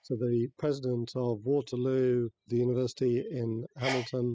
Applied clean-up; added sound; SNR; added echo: classical method spectral subtraction.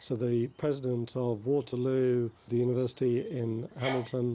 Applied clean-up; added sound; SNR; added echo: neural mask model Resemble Enhance denoiser.